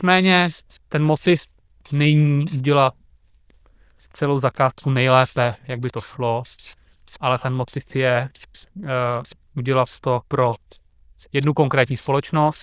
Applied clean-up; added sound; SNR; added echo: neural diffusion model UNIVERSE++.